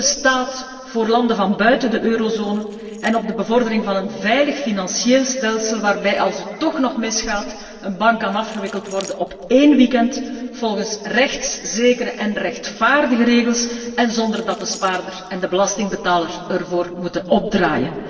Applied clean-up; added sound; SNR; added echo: neural separator model SepFormer DNS4.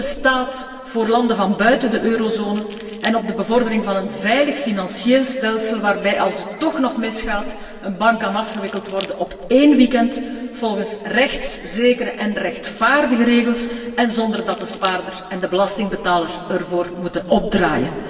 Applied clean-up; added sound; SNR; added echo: none; Keys jangling; 19 dB; reverberation time 2.4 s.